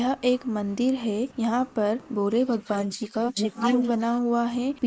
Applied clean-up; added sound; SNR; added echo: neural mask model Resemble Enhance denoiser.